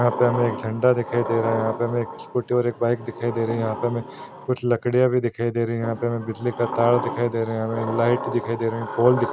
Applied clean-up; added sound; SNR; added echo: none; Sliding door; 9 dB; none.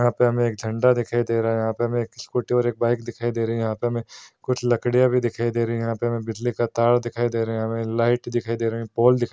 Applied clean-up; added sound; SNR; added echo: none; none; none; none.